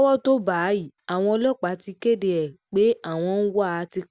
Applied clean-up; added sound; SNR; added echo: none; none; none; none.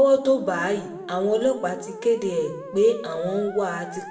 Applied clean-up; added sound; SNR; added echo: none; Musical instrument; 14 dB; reverberation time 0.6 s.